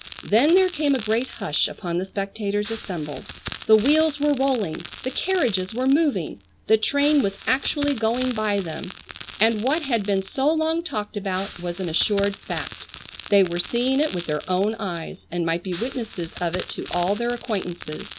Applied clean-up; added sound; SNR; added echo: none; Crackle; 15 dB; none.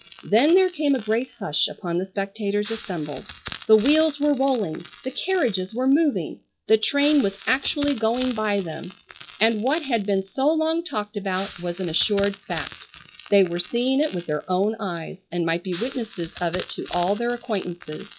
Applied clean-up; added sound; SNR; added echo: classical method log-MMSE.